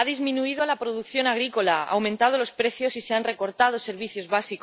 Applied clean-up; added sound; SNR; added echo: none; none; none; none.